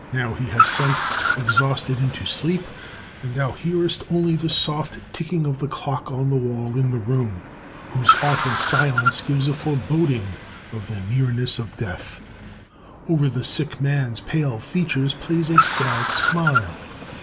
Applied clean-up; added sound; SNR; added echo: none; Car; 4 dB; none.